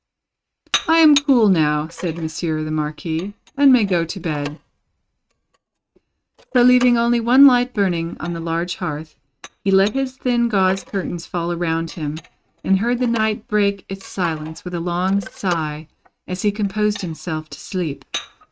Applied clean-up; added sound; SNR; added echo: neural mask model RNNoise.